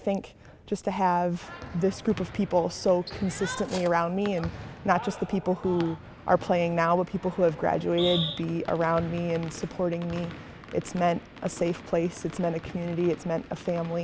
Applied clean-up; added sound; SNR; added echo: none; Cutlery, silverware; 18 dB; none.